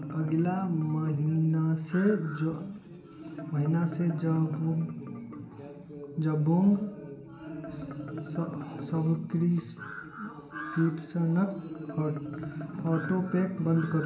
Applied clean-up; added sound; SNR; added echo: none; Marimba, xylophone; 12 dB; reverberation time 0.8 s.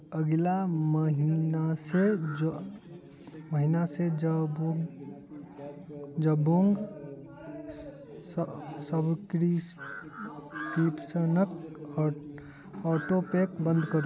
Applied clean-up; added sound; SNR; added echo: none; none; none; none.